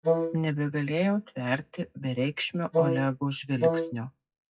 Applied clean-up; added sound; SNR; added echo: classical method WPE with log-MMSE.